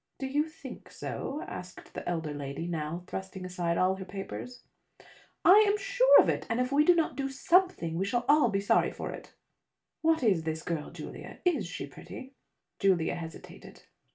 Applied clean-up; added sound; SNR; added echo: none; none; none; reverberation time 0.2 s.